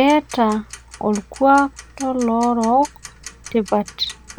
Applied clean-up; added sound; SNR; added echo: none; Tick-tock; 20 dB; none.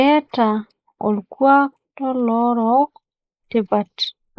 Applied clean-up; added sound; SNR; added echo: neural mask model Resemble Enhance denoiser.